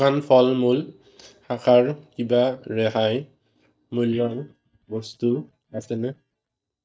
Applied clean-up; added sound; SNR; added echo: neural mask model DeepFilterNet 3.